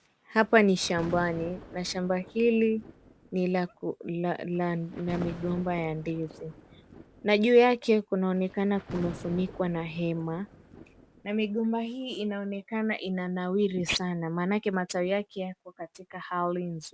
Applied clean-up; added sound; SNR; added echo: none; Thunder + Walk, footsteps; 16 dB; none.